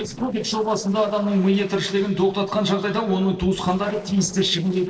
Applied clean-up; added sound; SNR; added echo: neural separator model SepFormer DNS4.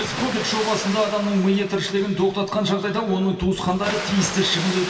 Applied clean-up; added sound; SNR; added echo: none; Water; 10 dB; reverberation time 2.6 s.